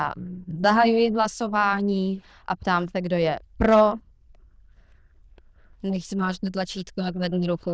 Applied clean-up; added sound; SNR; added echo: neural diffusion model UNIVERSE++.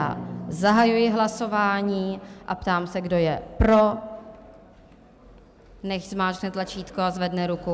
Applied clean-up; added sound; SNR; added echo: none; Drum; 18 dB; none.